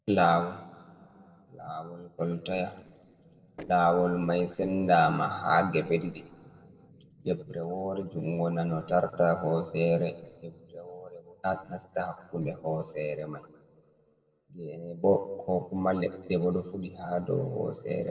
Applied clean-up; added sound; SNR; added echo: neural separator model SepFormer DNS4.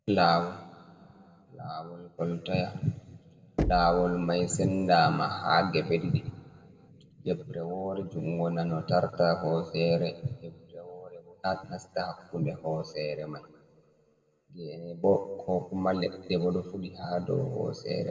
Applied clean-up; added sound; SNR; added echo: none; Knock; 6 dB; reverberation time 1.1 s.